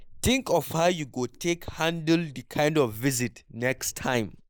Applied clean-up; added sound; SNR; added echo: neural mask model Resemble Enhance denoiser.